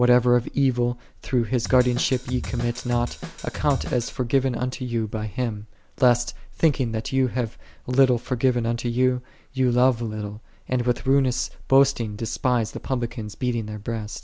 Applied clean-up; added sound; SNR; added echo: none; Drum kit; 9 dB; none.